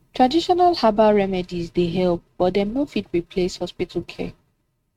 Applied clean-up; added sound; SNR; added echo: neural mask model RNNoise.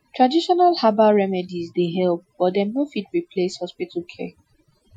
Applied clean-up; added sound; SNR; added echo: classical method Wiener filter.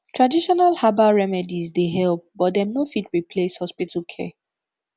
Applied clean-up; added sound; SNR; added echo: none; none; none; none.